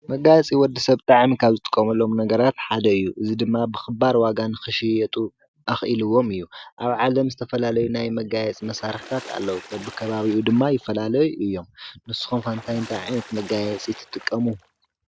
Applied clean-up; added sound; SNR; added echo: none; Water / Splash, splatter; 20 dB; none.